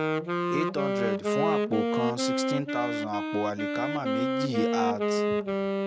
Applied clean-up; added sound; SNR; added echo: none; Wind instrument, woodwind instrument; -5 dB; none.